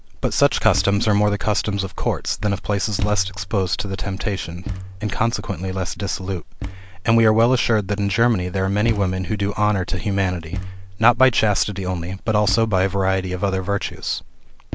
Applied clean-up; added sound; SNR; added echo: none; Thump, thud; 15 dB; none.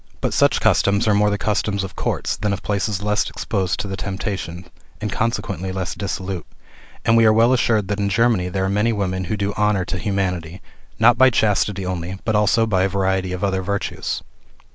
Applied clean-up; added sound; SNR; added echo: none; none; none; none.